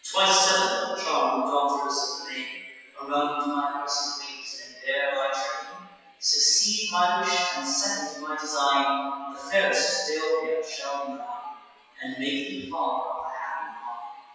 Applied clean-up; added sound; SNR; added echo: classical method WPE with log-MMSE.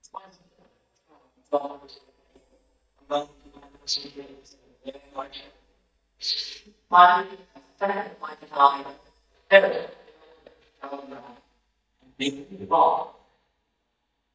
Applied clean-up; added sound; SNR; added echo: neural mask model DeepFilterNet 3.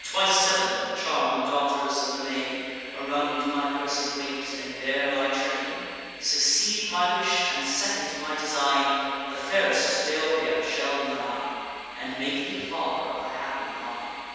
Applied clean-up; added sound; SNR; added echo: none; Train; 16 dB; reverberation time 2.1 s.